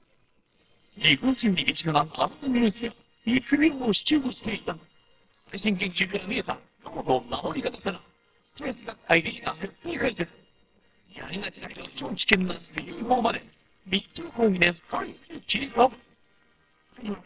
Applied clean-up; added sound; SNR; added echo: neural separator model SepFormer WHAMR!.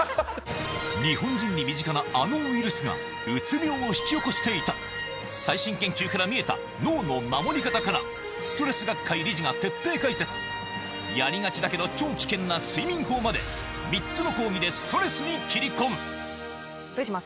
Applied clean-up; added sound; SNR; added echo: none; none; none; none.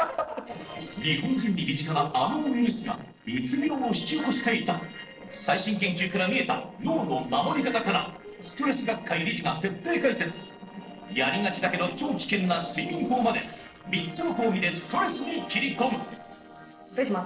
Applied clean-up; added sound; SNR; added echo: neural separator model SepFormer DNS4.